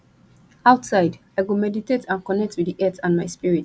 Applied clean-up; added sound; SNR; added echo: none; none; none; none.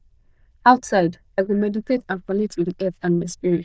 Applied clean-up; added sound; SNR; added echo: neural diffusion model UNIVERSE++.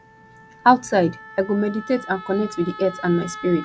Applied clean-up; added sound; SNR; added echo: none; Wind instrument, woodwind instrument; 16 dB; none.